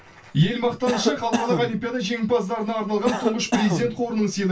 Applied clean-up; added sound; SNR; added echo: none; Cough; 5 dB; reverberation time 0.2 s.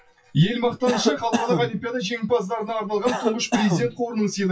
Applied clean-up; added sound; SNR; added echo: classical method WPE with log-MMSE.